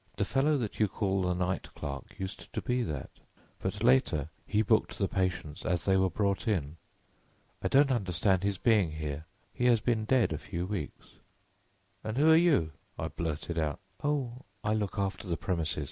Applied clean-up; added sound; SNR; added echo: none; none; none; none.